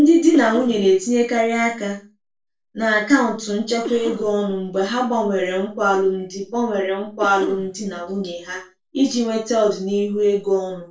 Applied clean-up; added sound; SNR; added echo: neural separator model SepFormer DNS4.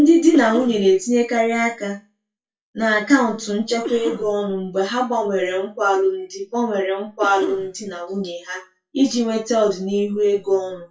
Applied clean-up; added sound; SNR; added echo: classical method WPE with log-MMSE.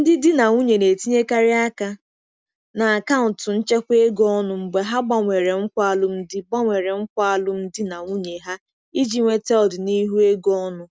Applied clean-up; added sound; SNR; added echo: none; none; none; none.